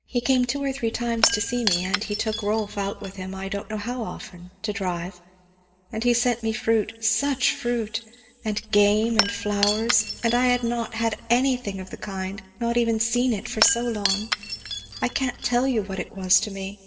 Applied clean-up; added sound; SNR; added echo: none; Shatter / Crushing; 6 dB; reverberation time 1.9 s.